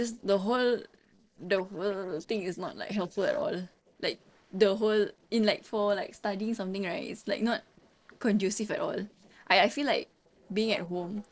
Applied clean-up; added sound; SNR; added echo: neural separator model SepFormer DNS4.